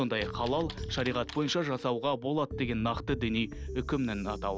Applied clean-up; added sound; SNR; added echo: none; none; none; none.